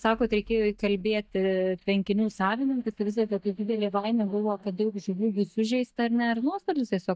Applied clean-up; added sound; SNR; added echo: neural mask model DeepFilterNet 3.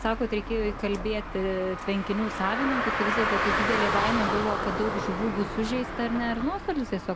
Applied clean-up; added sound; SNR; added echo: none; Car; 1 dB; none.